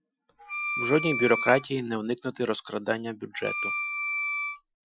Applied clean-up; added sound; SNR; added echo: classical method Wiener filter.